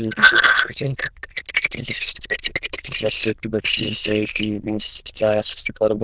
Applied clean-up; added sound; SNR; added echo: neural diffusion model UNIVERSE++.